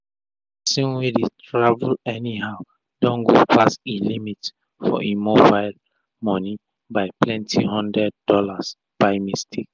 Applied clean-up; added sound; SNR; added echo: none; none; none; none.